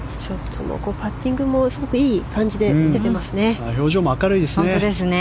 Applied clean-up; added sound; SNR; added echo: none; none; none; none.